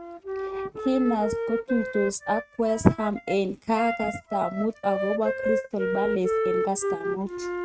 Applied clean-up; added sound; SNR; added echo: neural mask model RNNoise.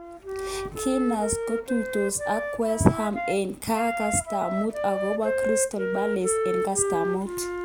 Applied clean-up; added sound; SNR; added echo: none; Wind instrument, woodwind instrument; 2 dB; none.